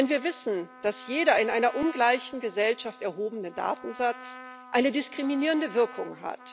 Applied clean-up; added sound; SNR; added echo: none; Trumpet; 18 dB; none.